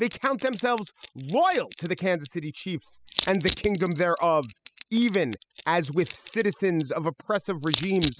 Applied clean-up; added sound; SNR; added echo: classical method spectral subtraction.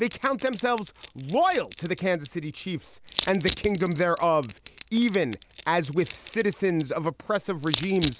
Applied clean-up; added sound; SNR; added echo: none; Crushing; 13 dB; none.